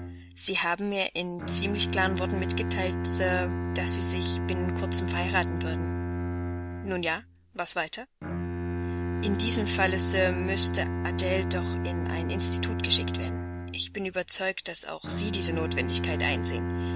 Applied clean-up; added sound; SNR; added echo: none; Bowed string instrument; -1 dB; none.